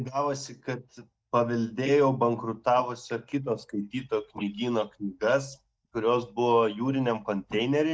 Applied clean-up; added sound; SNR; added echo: neural mask model DeepFilterNet 3.